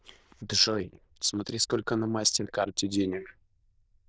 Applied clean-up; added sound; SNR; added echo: neural diffusion model UNIVERSE++.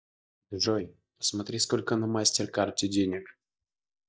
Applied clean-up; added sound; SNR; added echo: neural mask model DeepFilterNet 3.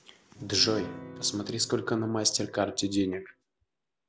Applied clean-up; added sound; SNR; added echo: none; Piano; 15 dB; none.